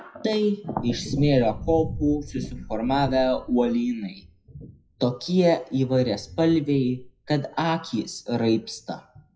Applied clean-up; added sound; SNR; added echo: classical method WPE with log-MMSE.